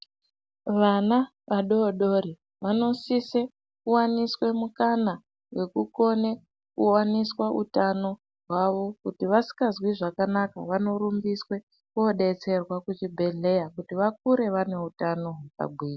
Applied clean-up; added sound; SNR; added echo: none; none; none; none.